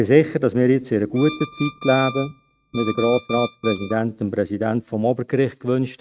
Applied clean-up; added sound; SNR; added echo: neural mask model RNNoise.